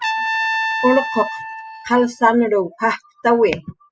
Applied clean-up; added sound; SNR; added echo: classical method spectral subtraction.